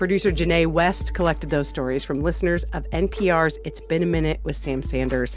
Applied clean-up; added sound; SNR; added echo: none; none; none; none.